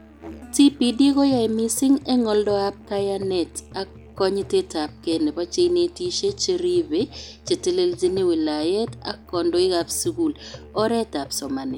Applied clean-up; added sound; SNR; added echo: none; Musical instrument; 19 dB; none.